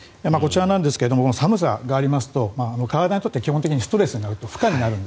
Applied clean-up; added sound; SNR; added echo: none; none; none; none.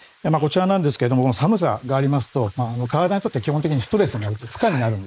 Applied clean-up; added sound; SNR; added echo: neural mask model Resemble Enhance denoiser.